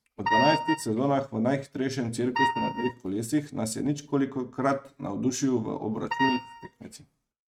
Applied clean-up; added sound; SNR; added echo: neural mask model RNNoise.